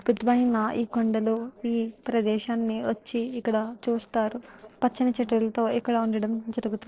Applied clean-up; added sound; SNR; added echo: neural separator model SepFormer DNS4.